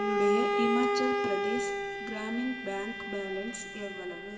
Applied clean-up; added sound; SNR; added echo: none; Bowed string instrument; -3 dB; reverberation time 1.1 s.